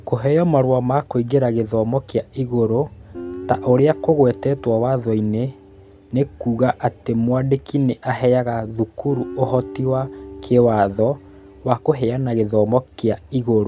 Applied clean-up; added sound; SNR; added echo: none; Guitar; 19 dB; none.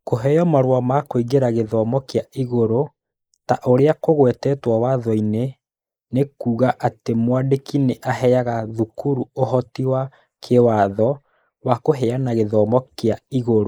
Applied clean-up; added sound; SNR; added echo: neural mask model Resemble Enhance denoiser.